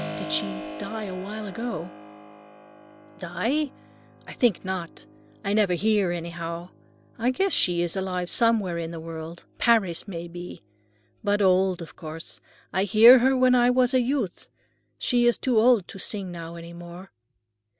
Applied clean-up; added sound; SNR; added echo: none; Keyboard (musical); 18 dB; none.